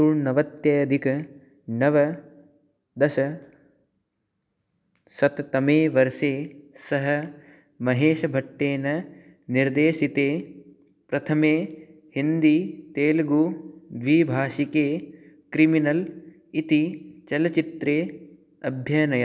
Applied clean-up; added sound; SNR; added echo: none; none; none; none.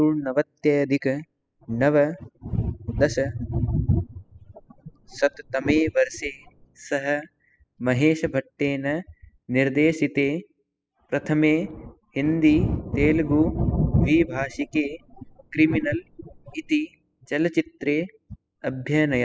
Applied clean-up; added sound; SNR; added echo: classical method spectral subtraction.